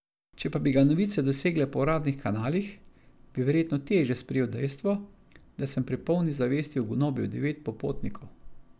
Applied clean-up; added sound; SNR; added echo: none; none; none; none.